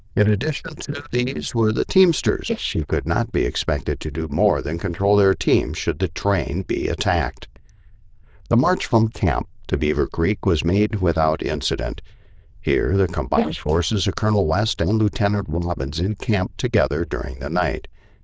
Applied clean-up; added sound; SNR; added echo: neural diffusion model UNIVERSE++.